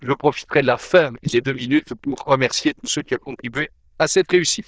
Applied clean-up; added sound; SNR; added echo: neural diffusion model UNIVERSE++.